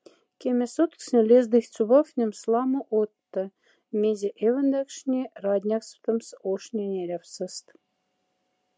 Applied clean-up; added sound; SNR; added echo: none; none; none; none.